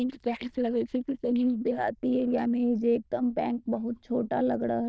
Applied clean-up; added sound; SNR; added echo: neural diffusion model UNIVERSE++.